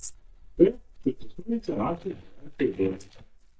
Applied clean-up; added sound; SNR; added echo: neural mask model DeepFilterNet 3.